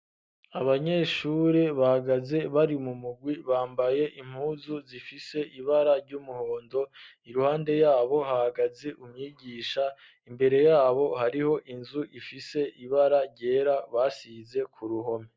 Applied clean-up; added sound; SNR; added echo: none; none; none; none.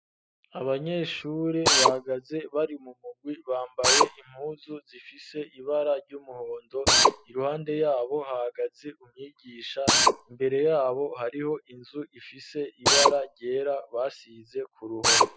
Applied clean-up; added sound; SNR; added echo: classical method spectral subtraction.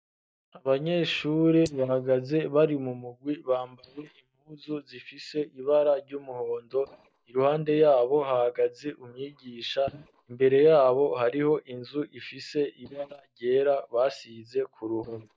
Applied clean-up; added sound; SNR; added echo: neural mask model DeepFilterNet 3.